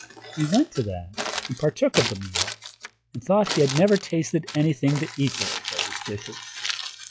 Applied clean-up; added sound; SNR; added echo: classical method log-MMSE.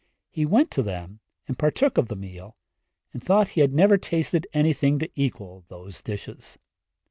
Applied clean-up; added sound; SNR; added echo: none; none; none; none.